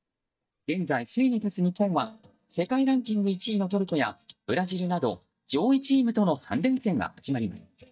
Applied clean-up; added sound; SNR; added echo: neural mask model DeepFilterNet 3.